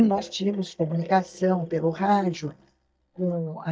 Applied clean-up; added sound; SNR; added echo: neural mask model DeepFilterNet 3.